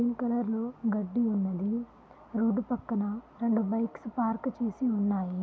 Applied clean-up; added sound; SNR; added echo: none; none; none; none.